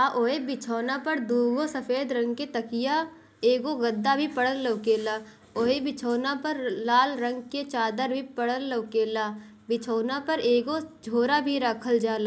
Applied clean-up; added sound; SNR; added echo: none; none; none; none.